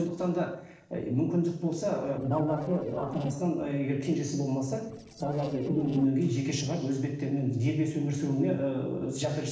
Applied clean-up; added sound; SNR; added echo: neural separator model SepFormer DNS4.